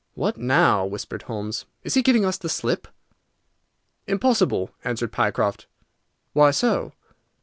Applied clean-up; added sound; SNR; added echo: none; none; none; none.